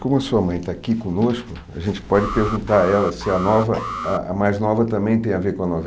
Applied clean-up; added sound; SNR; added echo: none; Alarm; 11 dB; none.